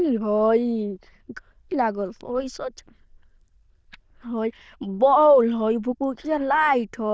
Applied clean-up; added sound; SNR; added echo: neural diffusion model UNIVERSE++.